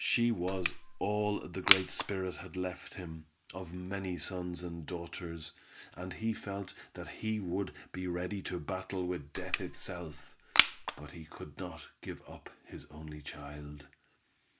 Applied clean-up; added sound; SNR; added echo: none; Crushing; -4 dB; none.